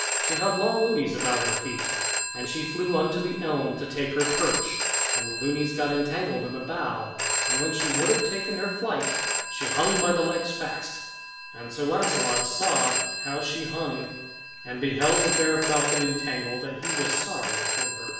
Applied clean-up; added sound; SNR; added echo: none; Telephone; 0 dB; reverberation time 0.9 s.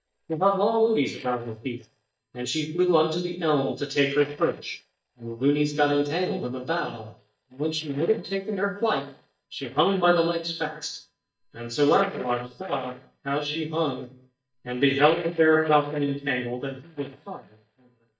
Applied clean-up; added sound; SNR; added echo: neural mask model DeepFilterNet 3.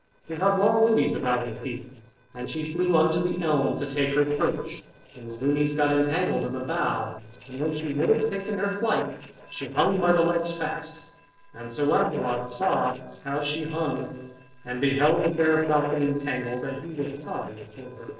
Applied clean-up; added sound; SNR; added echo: neural separator model SepFormer DNS4.